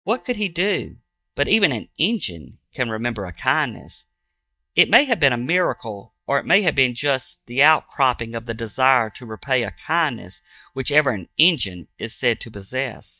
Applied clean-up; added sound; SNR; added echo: neural mask model DeepFilterNet 3.